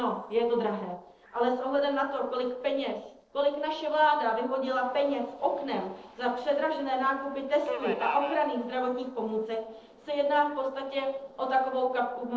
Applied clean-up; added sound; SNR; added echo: neural separator model SepFormer DNS4.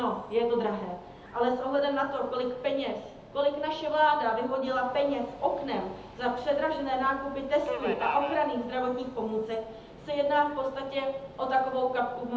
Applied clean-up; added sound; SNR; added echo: none; Subway, metro, underground; 16 dB; reverberation time 0.7 s.